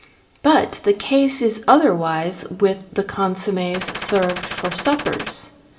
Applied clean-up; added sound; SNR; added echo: none; Gunshot, gunfire; 9 dB; reverberation time 2.2 s.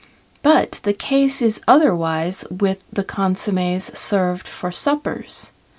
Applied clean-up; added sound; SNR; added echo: none; none; none; none.